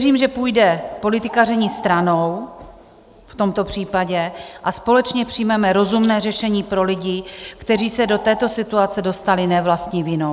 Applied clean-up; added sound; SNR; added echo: none; Bird; 13 dB; none.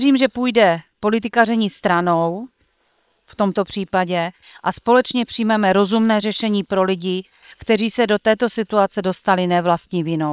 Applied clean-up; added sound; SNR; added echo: neural separator model SepFormer WHAM!.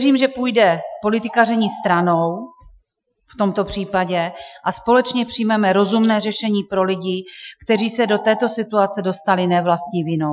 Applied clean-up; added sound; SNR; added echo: classical method Wiener filter.